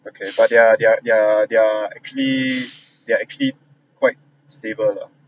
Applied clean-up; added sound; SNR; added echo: none; Hiss; 20 dB; none.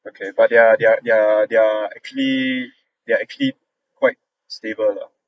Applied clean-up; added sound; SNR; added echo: neural mask model Resemble Enhance denoiser.